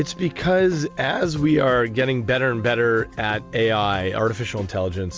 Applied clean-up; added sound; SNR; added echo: none; none; none; none.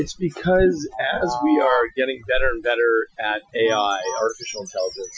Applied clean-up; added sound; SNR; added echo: classical method Wiener filter.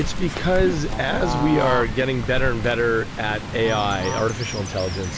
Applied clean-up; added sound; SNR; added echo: none; Bird / Fowl; 4 dB; none.